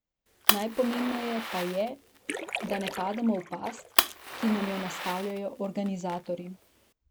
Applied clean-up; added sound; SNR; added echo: none; Splash, splatter + Fire; 1 dB; none.